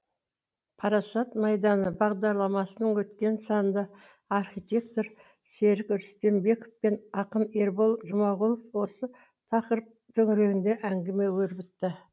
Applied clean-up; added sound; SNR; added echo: none; none; none; none.